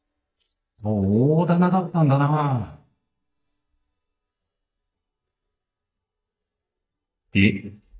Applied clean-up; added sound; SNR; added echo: neural mask model DeepFilterNet 3.